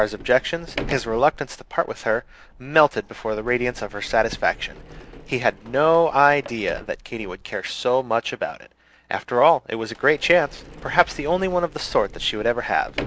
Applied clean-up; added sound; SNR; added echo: none; Sliding door; 16 dB; none.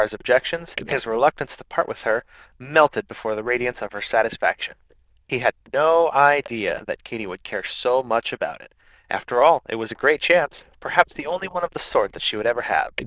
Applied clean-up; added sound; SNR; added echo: neural diffusion model UNIVERSE++.